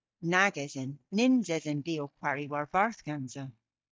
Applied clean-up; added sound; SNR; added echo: neural mask model DeepFilterNet 3.